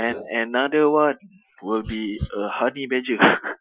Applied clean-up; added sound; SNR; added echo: classical method Wiener filter.